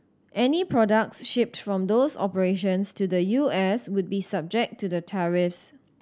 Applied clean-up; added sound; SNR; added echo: none; none; none; none.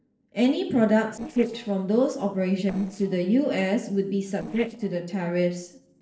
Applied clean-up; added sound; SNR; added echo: neural separator model SepFormer DNS4.